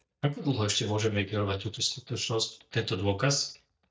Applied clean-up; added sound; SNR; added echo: neural mask model DeepFilterNet 3.